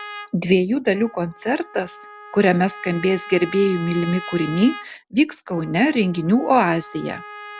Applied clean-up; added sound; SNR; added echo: none; Trumpet; 17 dB; none.